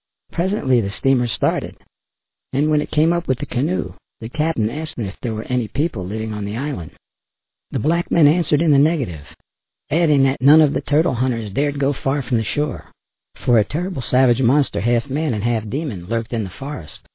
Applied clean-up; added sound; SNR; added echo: none; none; none; none.